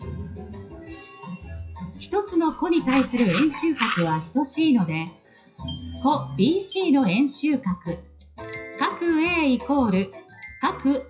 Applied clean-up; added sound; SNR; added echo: classical method WPE with log-MMSE.